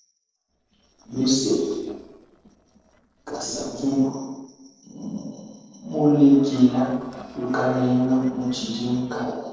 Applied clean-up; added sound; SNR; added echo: neural separator model SepFormer DNS4.